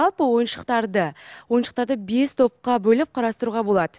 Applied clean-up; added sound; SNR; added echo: none; none; none; none.